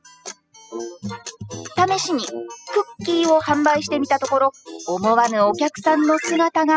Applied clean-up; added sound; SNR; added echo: classical method spectral subtraction.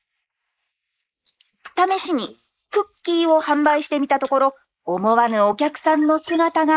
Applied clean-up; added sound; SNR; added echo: neural mask model Resemble Enhance denoiser.